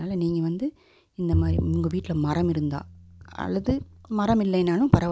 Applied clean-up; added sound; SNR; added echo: none; Bowed string instrument; 7 dB; none.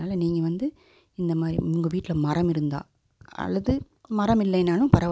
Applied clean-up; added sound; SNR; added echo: none; none; none; none.